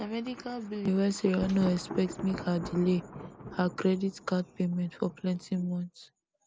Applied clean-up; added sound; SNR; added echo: none; Thunder; 14 dB; none.